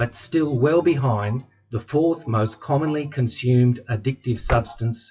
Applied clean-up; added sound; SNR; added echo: classical method WPE with log-MMSE.